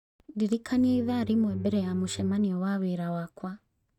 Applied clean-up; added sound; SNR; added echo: neural mask model RNNoise.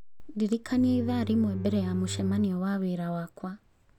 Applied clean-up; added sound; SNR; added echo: none; Bowed string instrument; 8 dB; none.